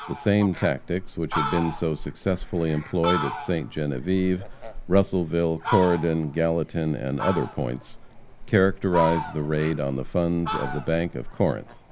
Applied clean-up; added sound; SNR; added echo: none; Fowl; 8 dB; none.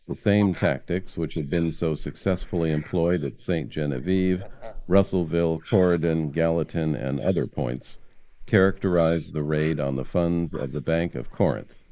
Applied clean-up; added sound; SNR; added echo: neural mask model Resemble Enhance denoiser.